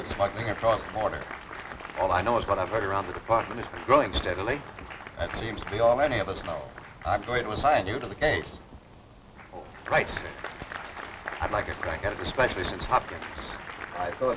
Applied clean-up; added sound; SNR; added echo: none; Applause; 13 dB; none.